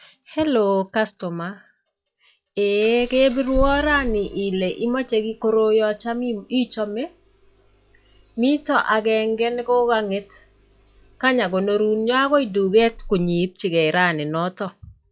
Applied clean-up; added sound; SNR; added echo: classical method log-MMSE.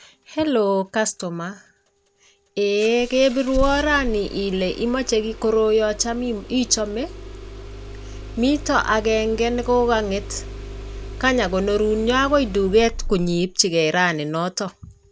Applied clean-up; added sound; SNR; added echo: none; Engine starting; 12 dB; none.